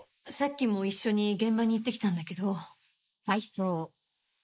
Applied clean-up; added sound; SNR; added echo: neural mask model Resemble Enhance denoiser.